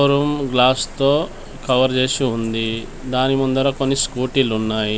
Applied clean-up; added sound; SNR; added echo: none; none; none; none.